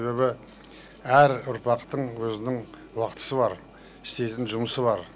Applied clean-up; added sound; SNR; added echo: none; none; none; none.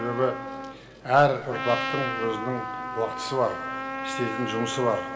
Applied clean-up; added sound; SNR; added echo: none; Trumpet; 6 dB; reverberation time 1.7 s.